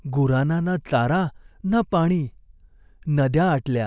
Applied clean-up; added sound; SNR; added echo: none; none; none; none.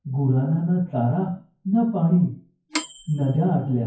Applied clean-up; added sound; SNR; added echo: classical method WPE with log-MMSE.